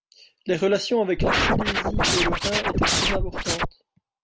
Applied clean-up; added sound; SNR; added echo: none; Scratching (performance technique); -5 dB; none.